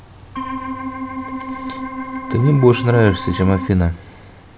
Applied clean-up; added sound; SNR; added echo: none; Organ; 8 dB; none.